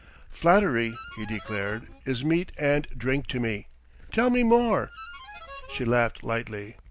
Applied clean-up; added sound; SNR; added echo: none; Glass + Harmonica; 19 dB; none.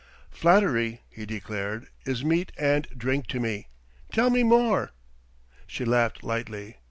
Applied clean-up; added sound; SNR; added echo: none; none; none; none.